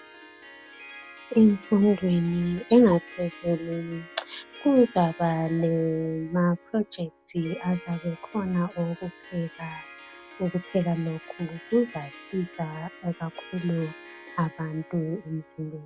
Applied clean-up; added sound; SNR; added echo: none; Harp; 20 dB; none.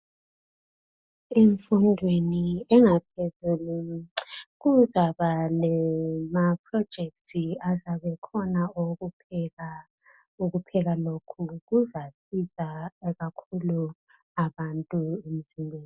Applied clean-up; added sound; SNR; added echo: none; none; none; none.